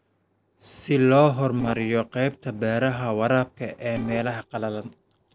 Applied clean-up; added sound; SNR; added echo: neural separator model SepFormer DNS4.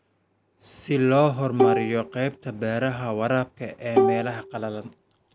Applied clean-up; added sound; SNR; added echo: none; Bowed string instrument; 0 dB; none.